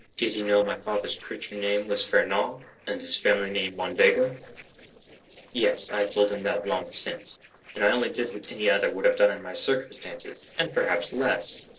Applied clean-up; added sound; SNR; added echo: neural separator model SepFormer DNS4.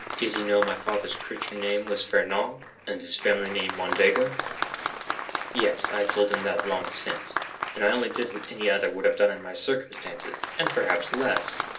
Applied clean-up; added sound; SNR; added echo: none; Applause; 7 dB; reverberation time 0.3 s.